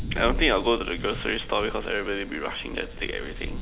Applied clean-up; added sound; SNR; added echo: none; Thunder; 6 dB; none.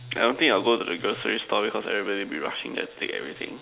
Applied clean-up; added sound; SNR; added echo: none; none; none; none.